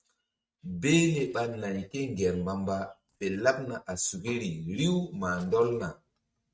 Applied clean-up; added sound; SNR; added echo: neural mask model RNNoise.